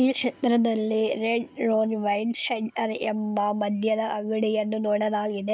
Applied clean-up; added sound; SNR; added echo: none; none; none; none.